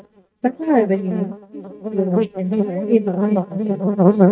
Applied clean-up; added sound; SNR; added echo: neural mask model DeepFilterNet 3.